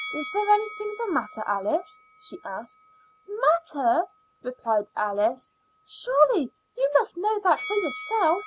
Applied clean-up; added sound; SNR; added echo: none; Bell; 16 dB; none.